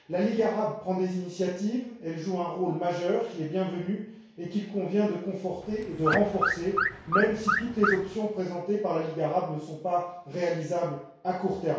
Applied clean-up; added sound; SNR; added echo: none; Alarm / Car; 0 dB; reverberation time 0.6 s.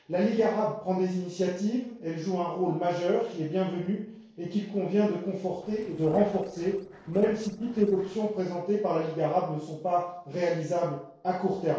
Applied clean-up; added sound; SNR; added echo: neural separator model SepFormer DNS4.